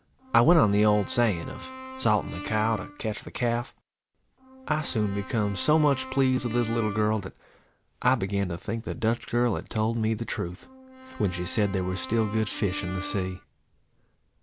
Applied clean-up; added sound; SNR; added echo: none; Brass instrument; 13 dB; none.